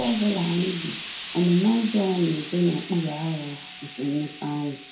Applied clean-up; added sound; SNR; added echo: none; Explosion; 13 dB; reverberation time 0.5 s.